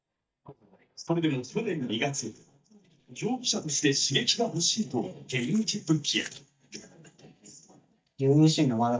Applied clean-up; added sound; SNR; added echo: neural mask model DeepFilterNet 3.